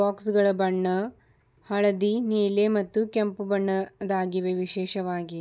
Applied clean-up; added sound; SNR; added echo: none; none; none; none.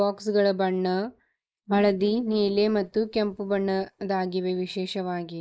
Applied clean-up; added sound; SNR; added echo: neural mask model Resemble Enhance denoiser.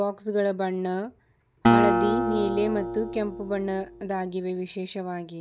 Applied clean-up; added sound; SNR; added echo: none; Acoustic guitar; -2 dB; none.